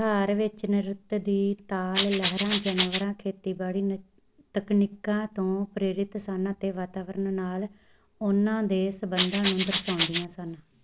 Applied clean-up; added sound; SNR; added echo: none; Rattle (instrument); 1 dB; none.